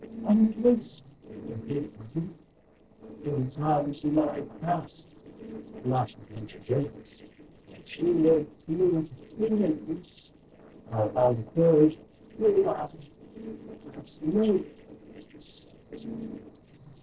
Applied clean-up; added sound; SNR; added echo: neural separator model SepFormer DNS4.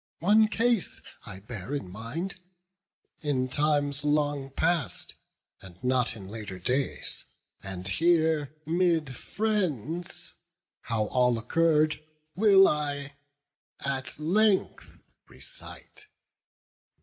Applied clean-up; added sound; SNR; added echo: none; none; none; none.